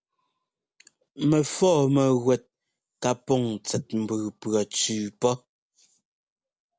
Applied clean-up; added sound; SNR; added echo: none; none; none; none.